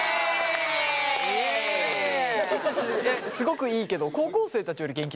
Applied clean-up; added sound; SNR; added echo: none; none; none; none.